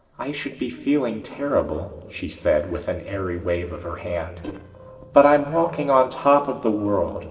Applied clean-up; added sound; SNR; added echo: neural separator model SepFormer DNS4.